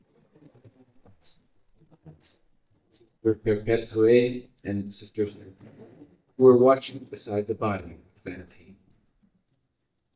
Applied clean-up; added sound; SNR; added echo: neural mask model DeepFilterNet 3.